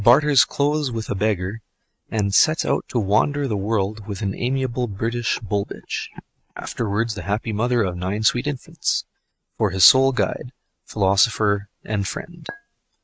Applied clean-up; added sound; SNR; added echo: neural mask model RNNoise.